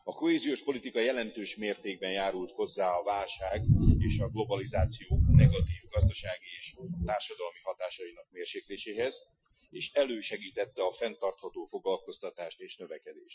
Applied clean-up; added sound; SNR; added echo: classical method Wiener filter.